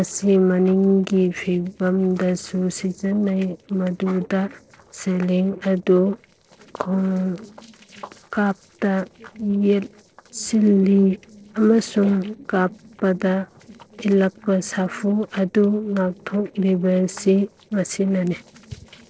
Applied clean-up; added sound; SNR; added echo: neural separator model SepFormer DNS4.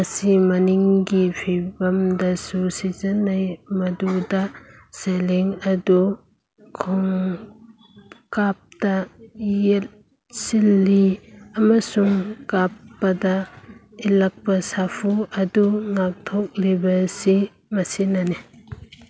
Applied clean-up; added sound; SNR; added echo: none; none; none; none.